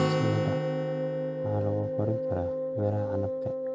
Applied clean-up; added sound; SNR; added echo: none; Acoustic guitar + Wind instrument, woodwind instrument; -4 dB; none.